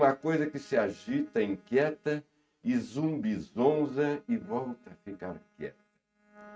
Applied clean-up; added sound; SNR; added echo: neural mask model RNNoise.